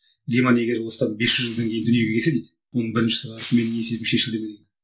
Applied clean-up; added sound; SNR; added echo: neural separator model SepFormer DNS4.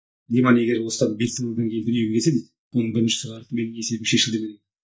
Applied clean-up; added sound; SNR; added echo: neural mask model DeepFilterNet 3.